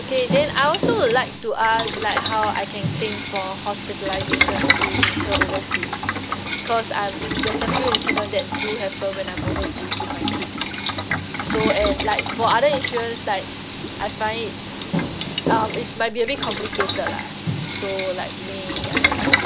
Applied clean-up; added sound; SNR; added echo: none; Boiling; -1 dB; none.